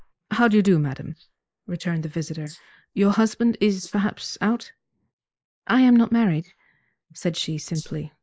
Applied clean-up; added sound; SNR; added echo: neural mask model Resemble Enhance denoiser.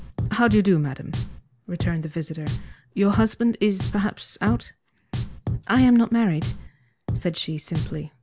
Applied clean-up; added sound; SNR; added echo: none; Drum; 8 dB; none.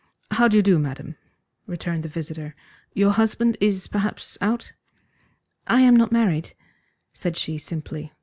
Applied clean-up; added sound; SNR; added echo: none; none; none; none.